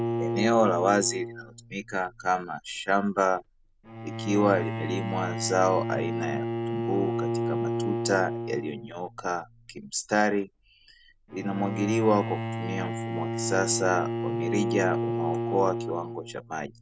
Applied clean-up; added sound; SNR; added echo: none; Bowed string instrument; 3 dB; none.